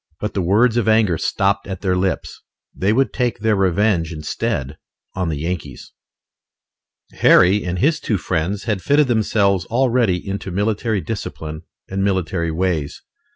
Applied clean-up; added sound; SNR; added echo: none; none; none; none.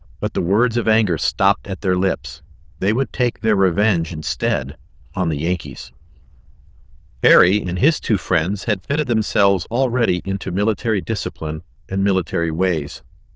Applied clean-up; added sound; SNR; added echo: neural diffusion model UNIVERSE++.